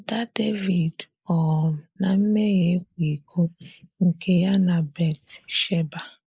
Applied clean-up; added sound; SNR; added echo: neural mask model Resemble Enhance denoiser.